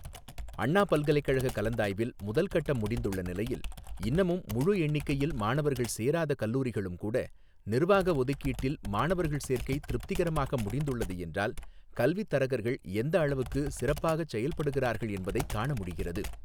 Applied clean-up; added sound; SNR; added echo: none; Computer keyboard; 11 dB; none.